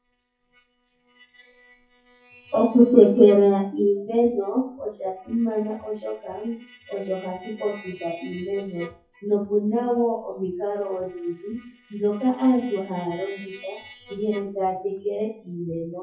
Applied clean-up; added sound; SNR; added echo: classical method WPE with log-MMSE.